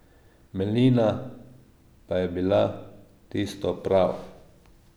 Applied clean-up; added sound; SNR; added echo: none; none; none; none.